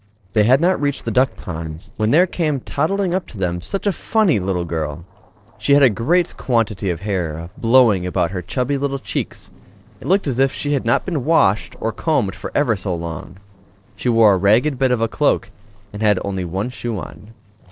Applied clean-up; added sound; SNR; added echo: neural separator model SepFormer DNS4.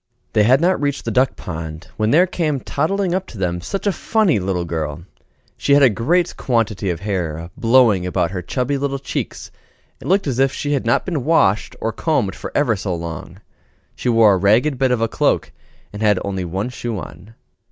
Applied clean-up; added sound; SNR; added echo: none; none; none; none.